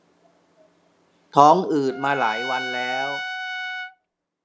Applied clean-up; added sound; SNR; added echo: none; Trumpet; 9 dB; none.